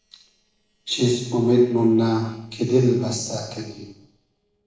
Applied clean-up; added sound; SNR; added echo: neural separator model SepFormer DNS4.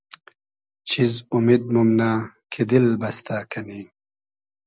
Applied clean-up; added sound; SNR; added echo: none; none; none; none.